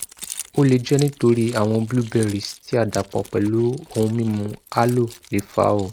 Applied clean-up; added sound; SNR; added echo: neural mask model RNNoise.